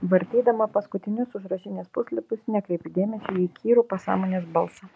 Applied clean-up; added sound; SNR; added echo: none; none; none; none.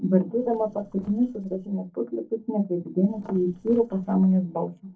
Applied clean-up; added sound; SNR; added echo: neural separator model SepFormer DNS4.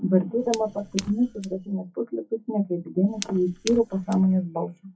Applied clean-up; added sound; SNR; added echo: classical method WPE with log-MMSE.